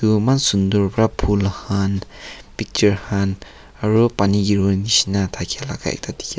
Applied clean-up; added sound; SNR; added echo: none; none; none; none.